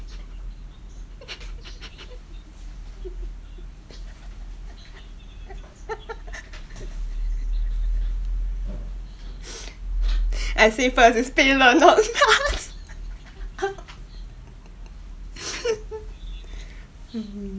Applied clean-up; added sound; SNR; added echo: none; none; none; none.